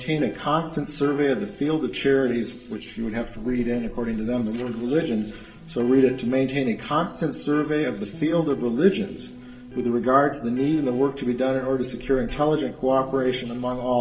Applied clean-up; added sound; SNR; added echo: neural separator model SepFormer DNS4.